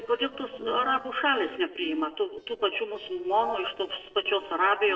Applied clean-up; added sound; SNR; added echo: neural separator model SepFormer DNS4.